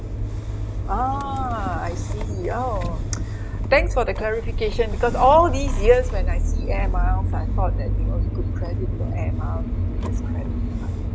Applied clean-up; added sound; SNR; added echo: none; Engine starting / Motor vehicle (road); -2 dB; none.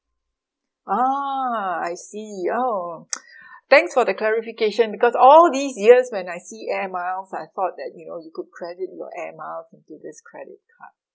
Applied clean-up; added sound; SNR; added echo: none; none; none; none.